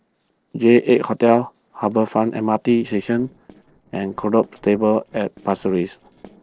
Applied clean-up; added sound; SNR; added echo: neural separator model SepFormer DNS4.